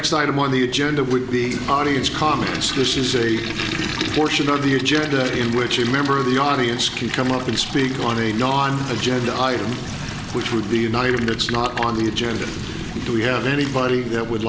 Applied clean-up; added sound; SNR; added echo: none; Toilet flush; 11 dB; none.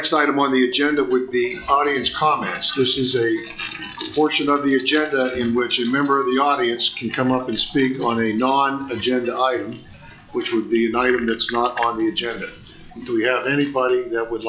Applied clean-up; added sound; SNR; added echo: classical method log-MMSE.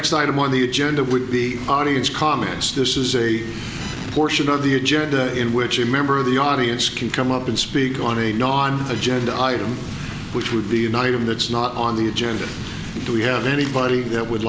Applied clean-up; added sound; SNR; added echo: none; none; none; none.